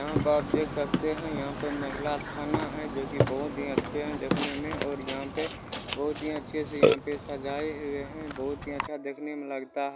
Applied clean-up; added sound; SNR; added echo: none; Burping, eructation; -1 dB; none.